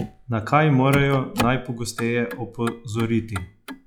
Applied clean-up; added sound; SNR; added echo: classical method log-MMSE.